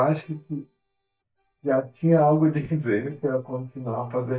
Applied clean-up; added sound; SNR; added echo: neural mask model DeepFilterNet 3.